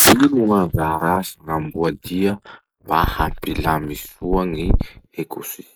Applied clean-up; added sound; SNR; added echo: neural mask model Resemble Enhance denoiser.